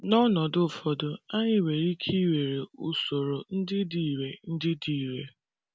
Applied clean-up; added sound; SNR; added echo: none; none; none; none.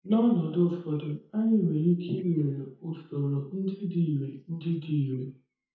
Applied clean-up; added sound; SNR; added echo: neural mask model DeepFilterNet 3.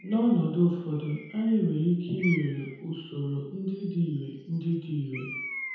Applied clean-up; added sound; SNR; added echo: none; Bird; 15 dB; reverberation time 0.9 s.